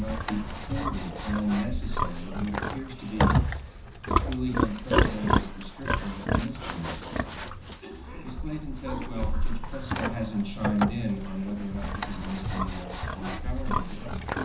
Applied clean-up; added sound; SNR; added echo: none; Livestock, farm animals, working animals; -4 dB; reverberation time 0.6 s.